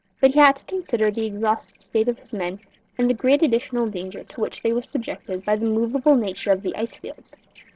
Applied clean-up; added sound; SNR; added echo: neural separator model SepFormer DNS4.